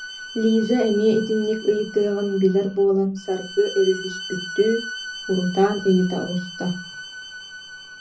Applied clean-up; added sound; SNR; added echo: none; Bowed string instrument; 13 dB; reverberation time 0.4 s.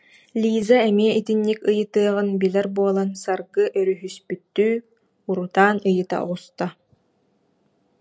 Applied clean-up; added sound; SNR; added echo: none; none; none; none.